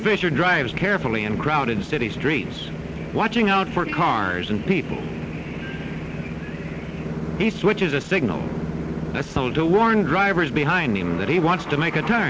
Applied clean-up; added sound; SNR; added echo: none; none; none; none.